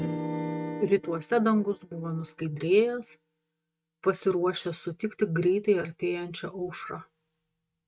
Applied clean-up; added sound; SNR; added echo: neural mask model RNNoise.